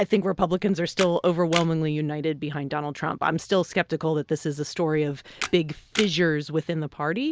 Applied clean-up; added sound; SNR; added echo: none; Camera; 11 dB; none.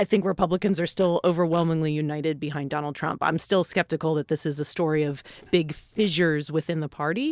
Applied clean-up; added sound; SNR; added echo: neural separator model SepFormer DNS4.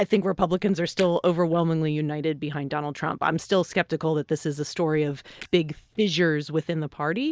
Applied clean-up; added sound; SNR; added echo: neural mask model DeepFilterNet 3.